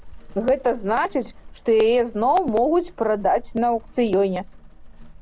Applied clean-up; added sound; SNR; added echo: none; Rain; 18 dB; none.